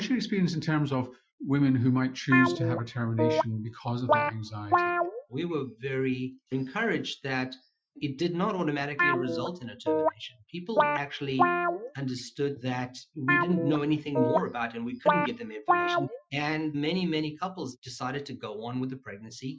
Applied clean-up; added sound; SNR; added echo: classical method Wiener filter.